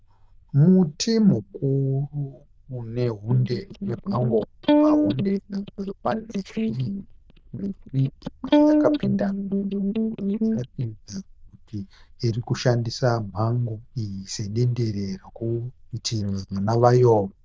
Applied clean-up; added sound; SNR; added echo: neural diffusion model UNIVERSE++.